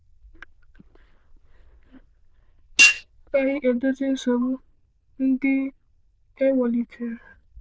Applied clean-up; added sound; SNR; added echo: neural diffusion model UNIVERSE++.